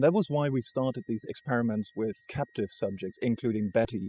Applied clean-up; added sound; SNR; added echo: classical method spectral subtraction.